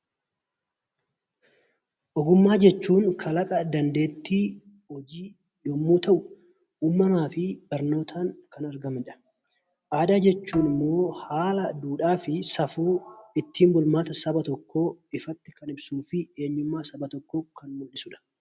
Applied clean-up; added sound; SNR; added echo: none; Bowed string instrument; 16 dB; none.